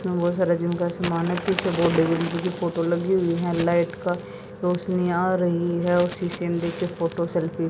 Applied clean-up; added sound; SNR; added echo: none; Bird; 12 dB; none.